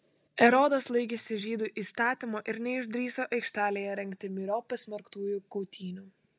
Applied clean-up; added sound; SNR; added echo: none; none; none; none.